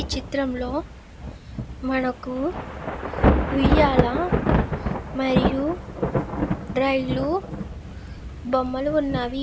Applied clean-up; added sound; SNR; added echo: none; Thunder / Rain; -1 dB; none.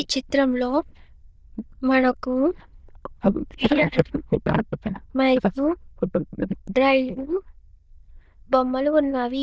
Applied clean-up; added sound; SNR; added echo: neural diffusion model UNIVERSE++.